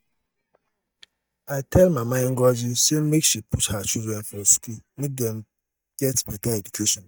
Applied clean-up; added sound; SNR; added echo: neural mask model DeepFilterNet 3.